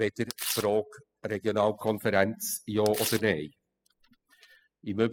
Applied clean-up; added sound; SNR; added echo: classical method spectral subtraction.